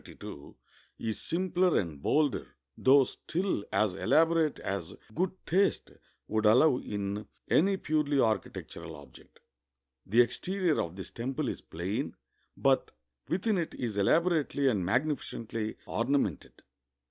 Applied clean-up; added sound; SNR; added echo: none; none; none; none.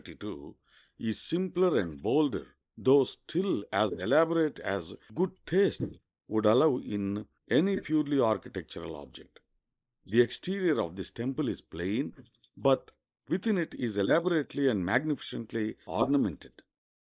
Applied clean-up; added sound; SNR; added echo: neural mask model Resemble Enhance denoiser.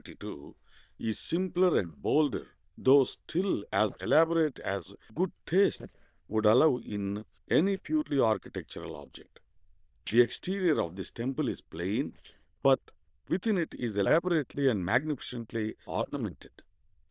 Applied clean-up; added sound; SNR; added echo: neural diffusion model UNIVERSE++.